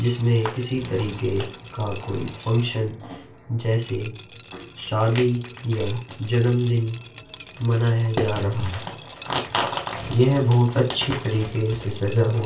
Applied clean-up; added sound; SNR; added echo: none; Liquid; 16 dB; reverberation time 0.3 s.